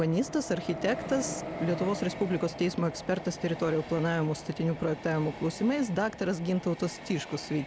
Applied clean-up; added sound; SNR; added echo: none; Train; 11 dB; none.